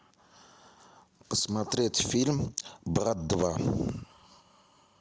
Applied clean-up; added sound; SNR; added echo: none; none; none; none.